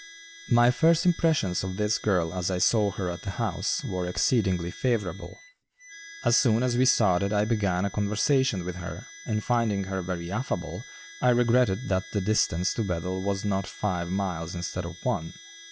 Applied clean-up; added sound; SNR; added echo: none; Harmonica; 19 dB; none.